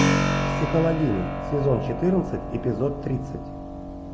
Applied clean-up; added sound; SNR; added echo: none; Keyboard (musical); 1 dB; none.